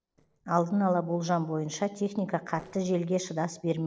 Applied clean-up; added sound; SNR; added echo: neural separator model SepFormer DNS4.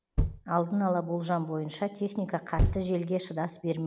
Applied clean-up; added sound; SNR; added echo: none; Thump, thud; 3 dB; none.